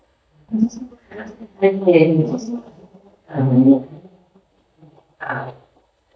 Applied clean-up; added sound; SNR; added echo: neural mask model DeepFilterNet 3.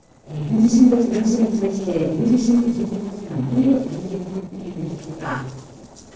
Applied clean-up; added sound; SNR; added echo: neural separator model SepFormer DNS4.